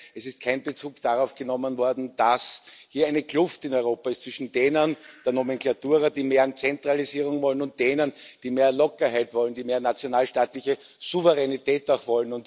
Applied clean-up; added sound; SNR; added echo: none; none; none; none.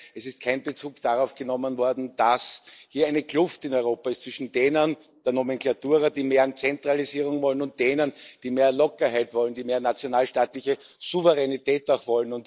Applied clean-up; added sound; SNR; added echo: neural mask model Resemble Enhance denoiser.